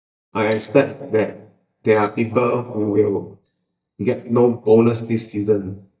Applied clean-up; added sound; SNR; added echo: neural mask model DeepFilterNet 3.